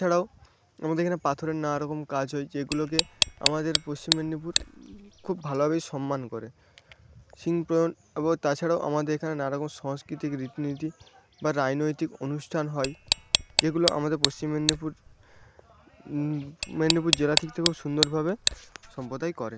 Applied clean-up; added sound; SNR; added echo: none; Tick; 0 dB; none.